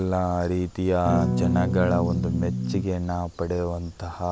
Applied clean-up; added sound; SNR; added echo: none; Electric guitar / Strum; -1 dB; none.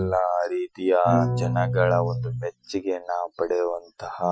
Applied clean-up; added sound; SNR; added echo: classical method Wiener filter.